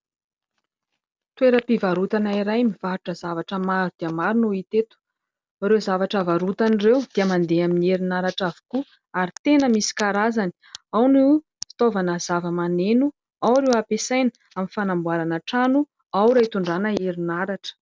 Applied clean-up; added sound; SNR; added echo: none; none; none; none.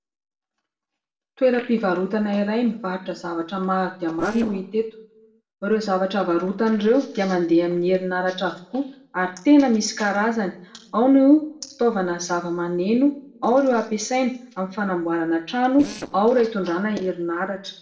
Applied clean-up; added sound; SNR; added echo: neural separator model SepFormer DNS4.